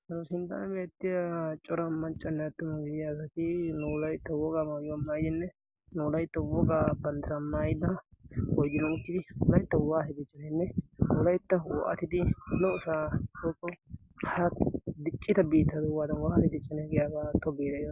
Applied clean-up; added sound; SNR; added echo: none; none; none; none.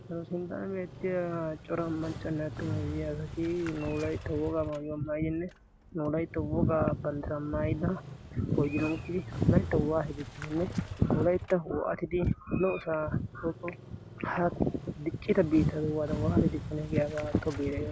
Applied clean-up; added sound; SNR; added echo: none; Motorcycle; 11 dB; none.